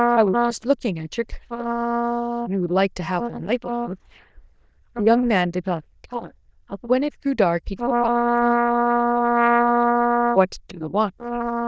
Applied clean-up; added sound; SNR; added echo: neural diffusion model UNIVERSE++.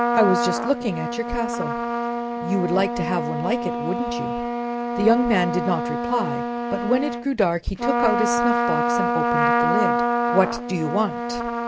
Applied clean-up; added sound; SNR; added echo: none; Trumpet; -1 dB; none.